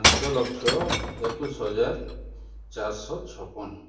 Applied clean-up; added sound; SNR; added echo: none; Shatter / Crushing; -1 dB; reverberation time 0.3 s.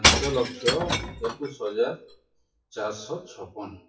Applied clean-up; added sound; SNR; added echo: classical method WPE with log-MMSE.